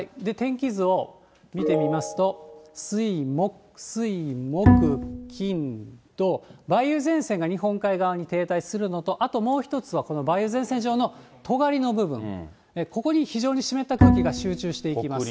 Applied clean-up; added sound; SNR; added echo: none; Bowed string instrument; -5 dB; none.